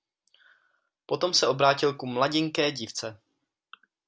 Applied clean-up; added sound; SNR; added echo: none; none; none; none.